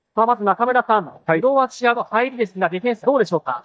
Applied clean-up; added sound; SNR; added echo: neural mask model DeepFilterNet 3.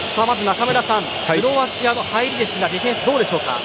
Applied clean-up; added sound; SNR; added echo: none; Snare drum; 17 dB; none.